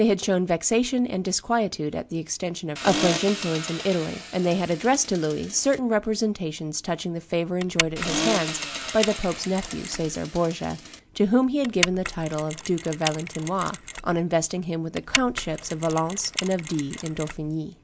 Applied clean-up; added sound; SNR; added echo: none; Mechanisms + Accelerating, revving, vroom; 7 dB; none.